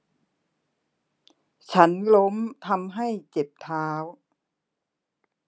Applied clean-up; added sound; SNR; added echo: none; none; none; none.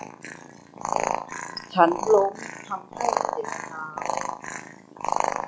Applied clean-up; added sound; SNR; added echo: classical method log-MMSE.